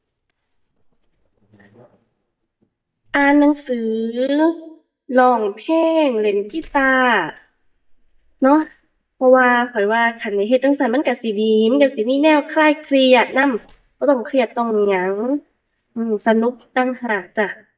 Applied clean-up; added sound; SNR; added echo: neural mask model DeepFilterNet 3.